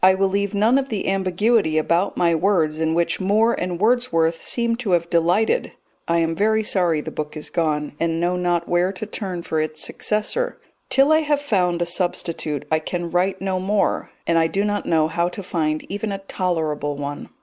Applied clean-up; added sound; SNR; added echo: none; none; none; none.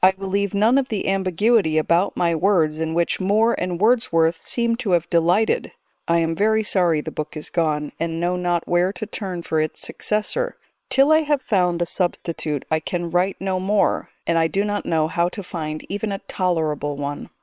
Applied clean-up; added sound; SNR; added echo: neural separator model SepFormer WHAM!.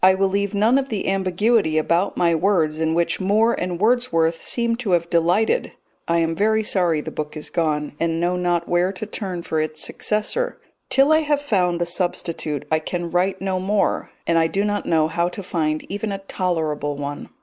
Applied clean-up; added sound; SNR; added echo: neural mask model Resemble Enhance denoiser.